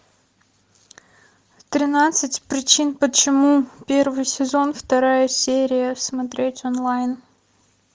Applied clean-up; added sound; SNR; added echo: none; none; none; none.